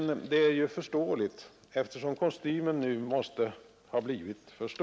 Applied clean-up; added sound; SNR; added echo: none; none; none; none.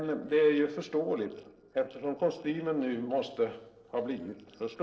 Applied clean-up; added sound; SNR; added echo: neural separator model SepFormer DNS4.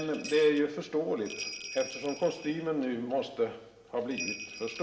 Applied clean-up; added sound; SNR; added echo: none; Bell; 12 dB; reverberation time 0.9 s.